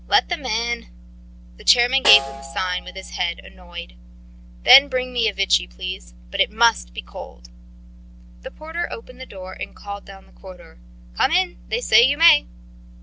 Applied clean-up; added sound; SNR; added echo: none; Snare drum; 10 dB; none.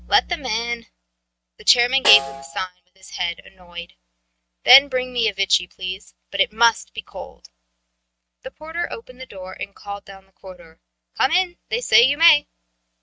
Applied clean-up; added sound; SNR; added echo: neural mask model RNNoise.